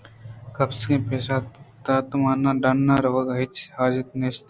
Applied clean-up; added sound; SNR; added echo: none; none; none; none.